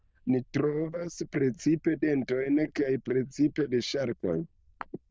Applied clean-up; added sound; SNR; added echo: neural diffusion model UNIVERSE++.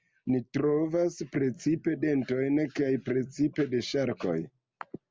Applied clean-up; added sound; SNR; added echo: none; none; none; none.